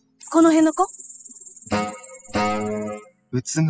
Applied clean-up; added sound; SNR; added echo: classical method spectral subtraction.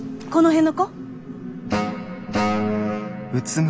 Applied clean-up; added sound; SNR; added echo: none; none; none; none.